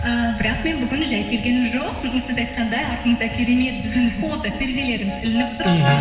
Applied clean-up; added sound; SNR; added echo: none; Harmonica; 12 dB; reverberation time 2.1 s.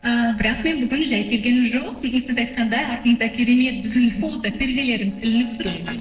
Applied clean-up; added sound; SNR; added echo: neural separator model SepFormer DNS4.